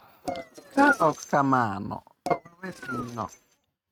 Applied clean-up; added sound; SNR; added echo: neural mask model RNNoise.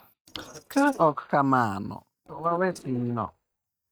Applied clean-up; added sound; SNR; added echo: neural mask model DeepFilterNet 3.